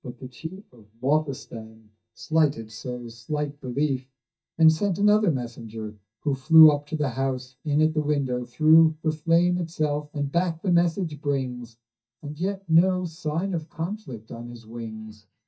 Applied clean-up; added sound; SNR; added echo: neural mask model DeepFilterNet 3.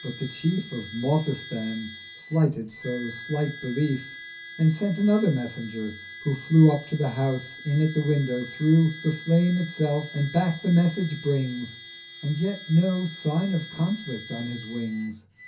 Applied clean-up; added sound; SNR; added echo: none; Harmonica; 15 dB; reverberation time 0.3 s.